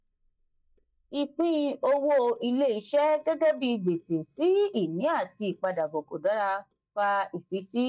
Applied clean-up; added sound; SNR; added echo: neural mask model DeepFilterNet 3.